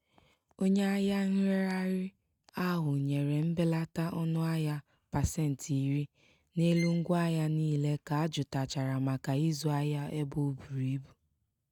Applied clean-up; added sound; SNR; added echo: neural mask model RNNoise.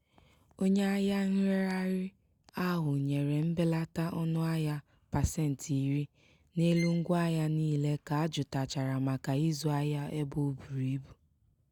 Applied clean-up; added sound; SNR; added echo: none; Bowed string instrument; 18 dB; none.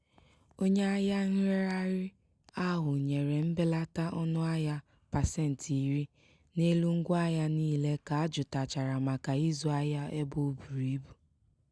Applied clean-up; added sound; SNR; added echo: none; none; none; none.